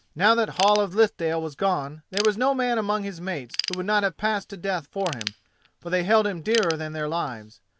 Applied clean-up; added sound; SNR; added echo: none; Ratchet, pawl / Tools; 13 dB; none.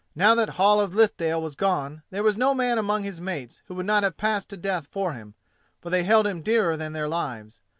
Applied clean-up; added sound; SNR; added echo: none; none; none; none.